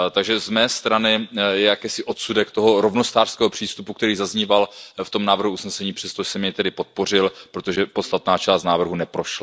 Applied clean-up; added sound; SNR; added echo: none; none; none; none.